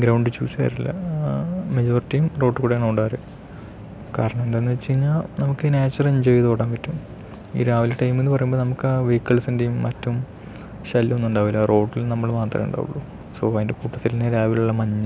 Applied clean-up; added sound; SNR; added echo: none; none; none; none.